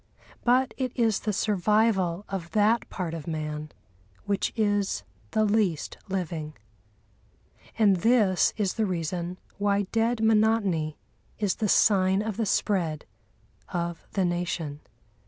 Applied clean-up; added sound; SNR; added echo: none; none; none; none.